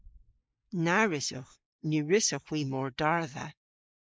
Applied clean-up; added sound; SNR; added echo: neural mask model Resemble Enhance denoiser.